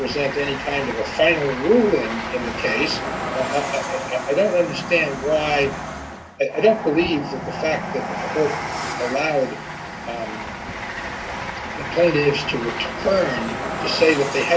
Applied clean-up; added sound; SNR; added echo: none; Train; 6 dB; reverberation time 0.2 s.